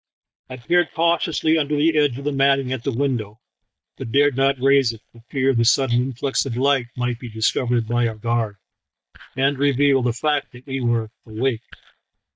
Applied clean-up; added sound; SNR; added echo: neural mask model DeepFilterNet 3.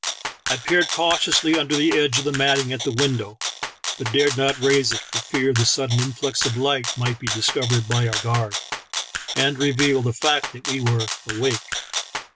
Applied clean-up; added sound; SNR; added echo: none; Rattle (instrument); 6 dB; none.